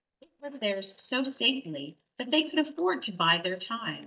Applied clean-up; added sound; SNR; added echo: neural mask model DeepFilterNet 3.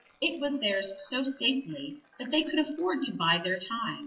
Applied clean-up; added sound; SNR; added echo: classical method WPE with log-MMSE.